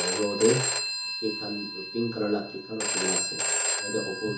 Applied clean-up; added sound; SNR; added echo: none; Telephone; -1 dB; reverberation time 0.7 s.